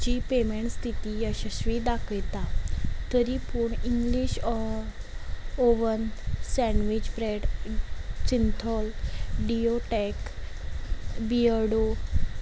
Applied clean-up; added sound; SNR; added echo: none; none; none; none.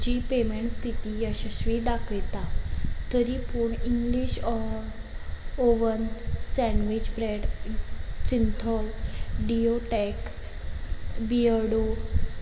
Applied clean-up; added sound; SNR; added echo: none; none; none; reverberation time 1.7 s.